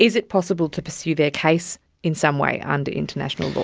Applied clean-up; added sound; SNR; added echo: none; none; none; none.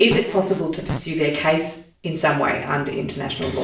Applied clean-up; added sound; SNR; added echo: none; Fart; 8 dB; reverberation time 0.5 s.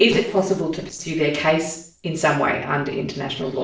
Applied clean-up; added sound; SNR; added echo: neural separator model SepFormer DNS4.